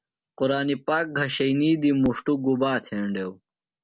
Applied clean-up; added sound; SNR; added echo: none; none; none; none.